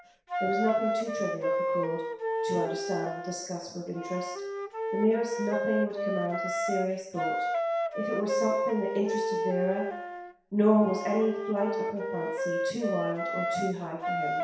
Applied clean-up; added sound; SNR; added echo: none; Wind instrument, woodwind instrument; 1 dB; reverberation time 0.7 s.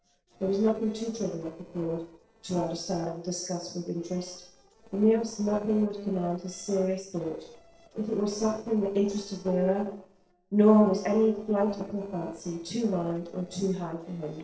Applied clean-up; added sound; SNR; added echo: neural separator model SepFormer DNS4.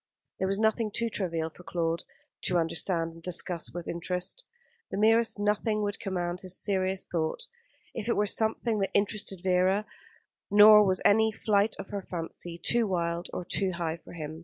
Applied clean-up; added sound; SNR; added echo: none; none; none; none.